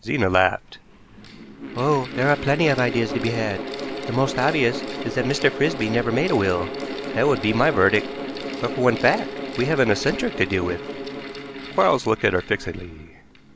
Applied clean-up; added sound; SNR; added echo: none; Mechanical fan; 9 dB; none.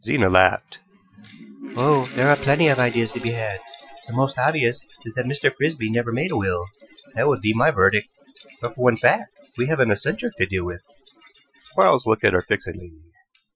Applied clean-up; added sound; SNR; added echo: classical method Wiener filter.